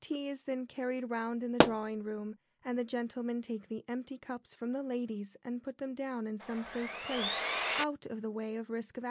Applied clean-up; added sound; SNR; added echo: none; Explosion + Sawing; -4 dB; none.